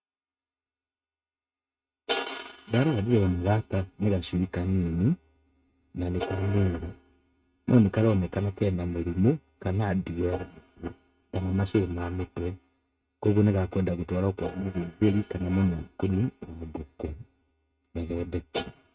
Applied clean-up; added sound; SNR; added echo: neural mask model RNNoise.